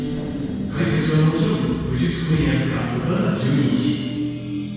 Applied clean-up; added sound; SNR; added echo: none; Wind; 16 dB; reverberation time 2.0 s.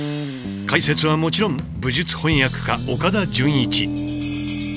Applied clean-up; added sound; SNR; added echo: none; none; none; none.